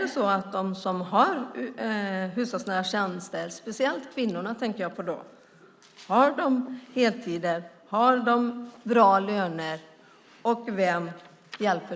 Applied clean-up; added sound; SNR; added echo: none; none; none; none.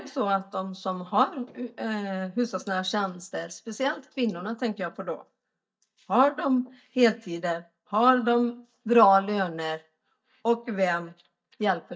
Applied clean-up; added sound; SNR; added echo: neural mask model DeepFilterNet 3.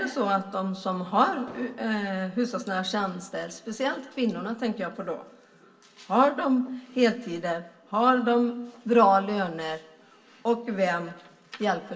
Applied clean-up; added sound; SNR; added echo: none; Explosion; 19 dB; reverberation time 0.2 s.